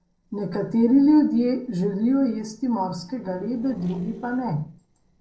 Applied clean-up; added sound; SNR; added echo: neural separator model SepFormer DNS4.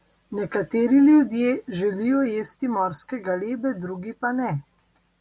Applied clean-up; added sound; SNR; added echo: none; none; none; none.